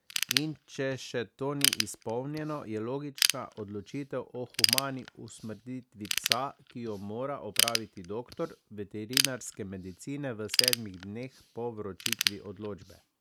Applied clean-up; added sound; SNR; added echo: none; Ratchet, pawl / Tools; -3 dB; none.